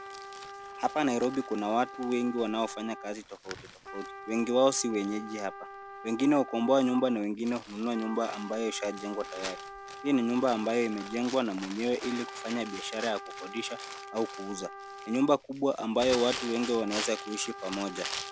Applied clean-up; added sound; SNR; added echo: none; Crumpling, crinkling + Trumpet; 11 dB; none.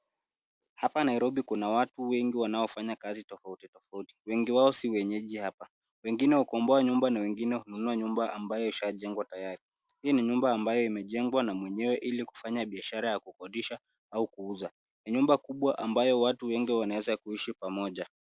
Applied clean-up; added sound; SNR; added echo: none; none; none; none.